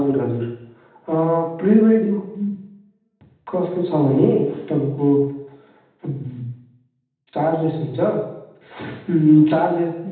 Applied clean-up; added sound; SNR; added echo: none; none; none; reverberation time 0.8 s.